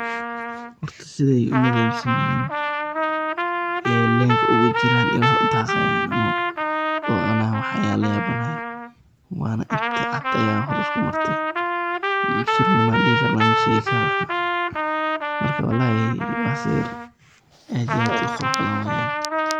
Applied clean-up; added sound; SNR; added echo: none; Trumpet; -1 dB; none.